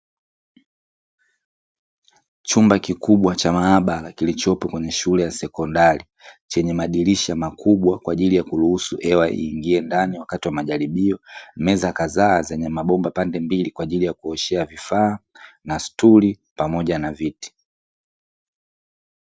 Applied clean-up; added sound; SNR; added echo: none; none; none; none.